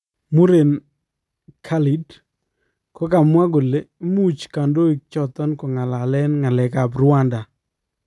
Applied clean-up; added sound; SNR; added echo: none; none; none; none.